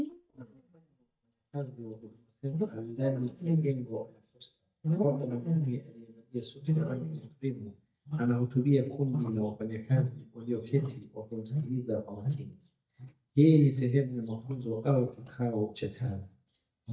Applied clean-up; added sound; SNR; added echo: neural mask model DeepFilterNet 3.